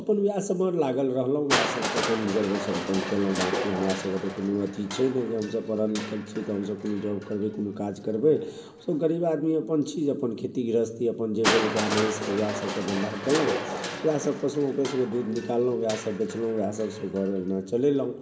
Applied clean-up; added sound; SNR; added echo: none; Crushing; 7 dB; reverberation time 1.6 s.